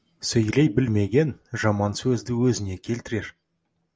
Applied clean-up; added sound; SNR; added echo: none; none; none; none.